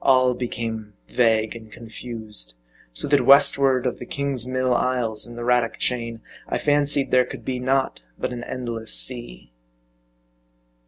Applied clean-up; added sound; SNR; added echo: none; none; none; none.